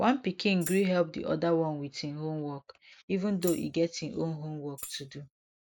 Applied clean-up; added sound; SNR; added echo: neural mask model Resemble Enhance denoiser.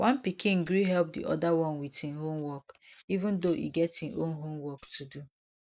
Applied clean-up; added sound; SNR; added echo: none; Tambourine; 11 dB; none.